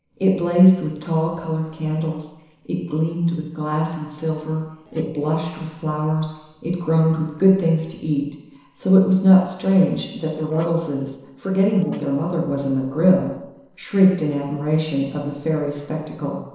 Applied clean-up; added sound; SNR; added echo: neural separator model SepFormer DNS4.